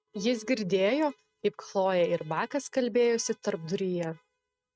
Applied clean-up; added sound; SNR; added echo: neural mask model RNNoise.